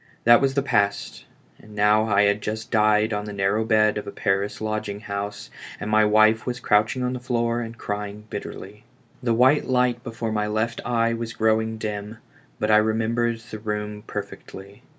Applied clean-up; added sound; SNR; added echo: none; none; none; none.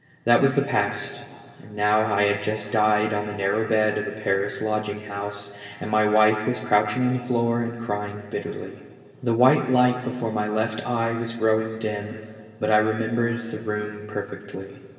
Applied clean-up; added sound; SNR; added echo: none; none; none; reverberation time 2.8 s.